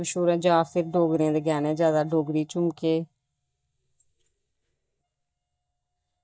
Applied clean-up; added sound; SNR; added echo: neural mask model DeepFilterNet 3.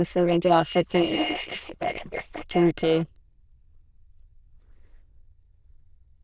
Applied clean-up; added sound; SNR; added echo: neural diffusion model UNIVERSE++.